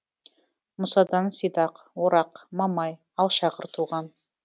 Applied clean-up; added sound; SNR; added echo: none; none; none; none.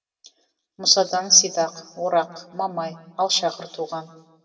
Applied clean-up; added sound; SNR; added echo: none; none; none; reverberation time 1.1 s.